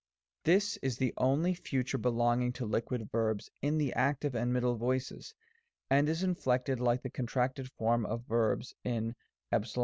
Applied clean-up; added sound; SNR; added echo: none; none; none; none.